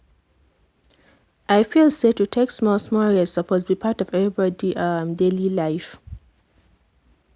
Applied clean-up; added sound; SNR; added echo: none; none; none; none.